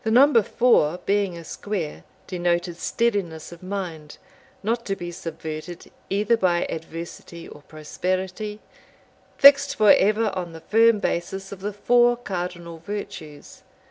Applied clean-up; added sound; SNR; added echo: none; none; none; none.